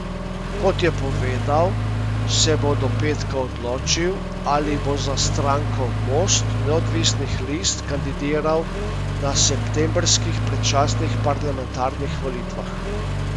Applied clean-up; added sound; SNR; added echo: none; Accelerating, revving, vroom; -1 dB; none.